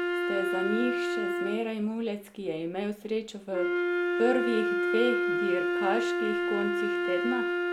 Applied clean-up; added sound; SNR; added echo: none; Wind instrument, woodwind instrument; -3 dB; none.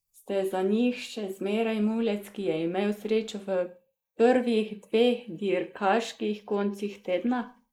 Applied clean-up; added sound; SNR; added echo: neural mask model Resemble Enhance denoiser.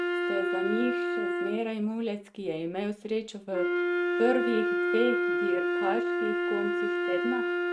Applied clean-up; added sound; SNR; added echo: neural mask model RNNoise.